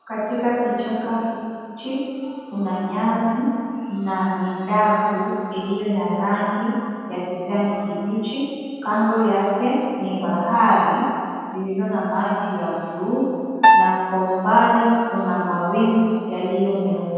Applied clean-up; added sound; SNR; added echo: none; Piano; -3 dB; reverberation time 2.1 s.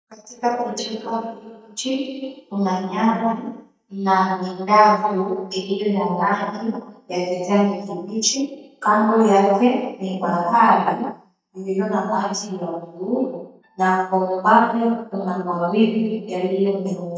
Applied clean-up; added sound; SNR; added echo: neural mask model DeepFilterNet 3.